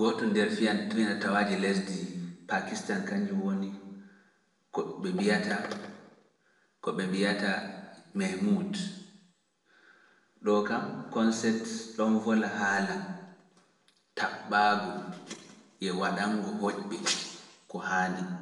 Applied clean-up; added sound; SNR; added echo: none; none; none; reverberation time 1.0 s.